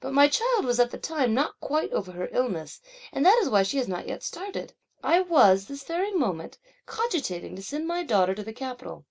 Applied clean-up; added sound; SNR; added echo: none; none; none; none.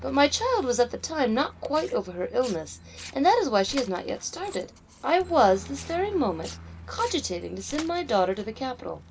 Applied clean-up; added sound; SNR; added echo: none; Tearing + Aircraft; 17 dB; none.